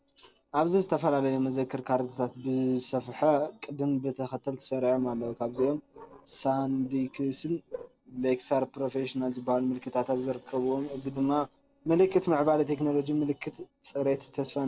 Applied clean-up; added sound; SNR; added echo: neural separator model SepFormer DNS4.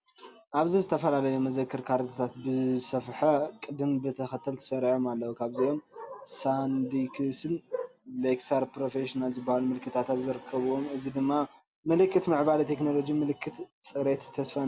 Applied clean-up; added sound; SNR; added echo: none; none; none; none.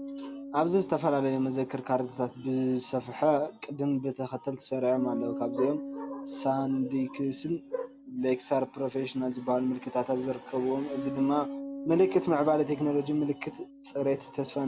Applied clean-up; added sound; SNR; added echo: none; Bass guitar; 12 dB; none.